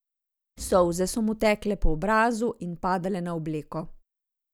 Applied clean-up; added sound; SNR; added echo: none; Thump, thud; 19 dB; none.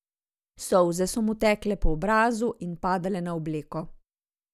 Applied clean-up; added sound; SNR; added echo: neural mask model DeepFilterNet 3.